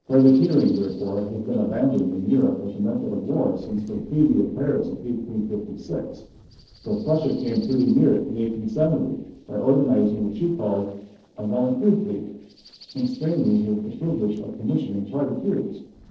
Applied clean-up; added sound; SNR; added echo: neural separator model SepFormer DNS4.